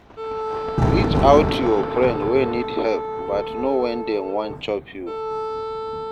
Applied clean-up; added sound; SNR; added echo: none; Thunder + Wind instrument, woodwind instrument; 2 dB; none.